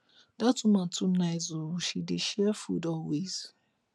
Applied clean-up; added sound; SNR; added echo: none; none; none; none.